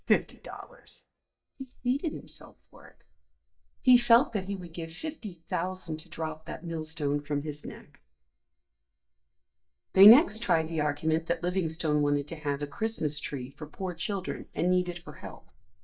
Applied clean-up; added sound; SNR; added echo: neural mask model DeepFilterNet 3.